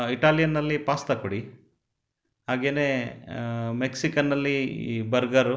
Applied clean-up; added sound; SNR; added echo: none; none; none; none.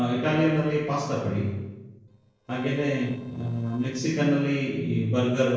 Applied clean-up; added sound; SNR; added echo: neural separator model SepFormer DNS4.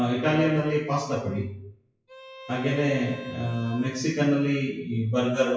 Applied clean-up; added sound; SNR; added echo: classical method WPE with log-MMSE.